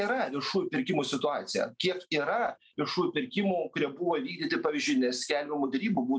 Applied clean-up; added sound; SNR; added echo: none; none; none; none.